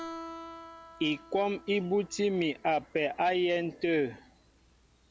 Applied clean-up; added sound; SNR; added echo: none; Guitar; 18 dB; none.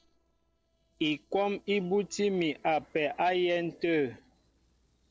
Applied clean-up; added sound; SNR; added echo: neural separator model SepFormer DNS4.